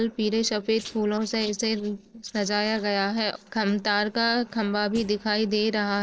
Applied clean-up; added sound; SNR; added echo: neural separator model SepFormer DNS4.